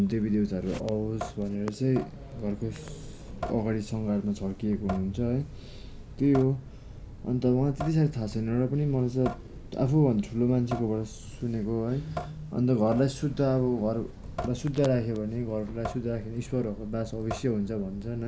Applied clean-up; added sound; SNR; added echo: none; Drip / Sink (filling or washing) / Water tap, faucet; 13 dB; none.